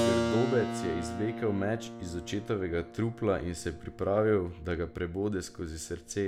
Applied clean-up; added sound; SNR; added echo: none; Keyboard (musical); 5 dB; none.